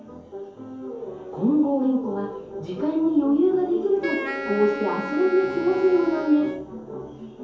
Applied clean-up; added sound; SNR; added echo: none; Wind instrument, woodwind instrument; 10 dB; reverberation time 2.4 s.